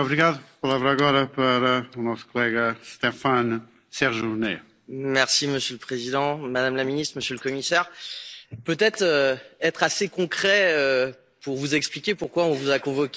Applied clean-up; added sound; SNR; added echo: neural mask model Resemble Enhance denoiser.